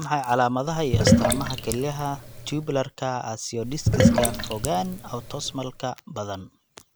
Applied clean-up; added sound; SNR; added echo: none; Sink (filling or washing); -3 dB; none.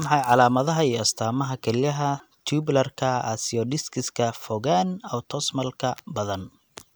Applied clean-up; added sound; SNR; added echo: none; none; none; none.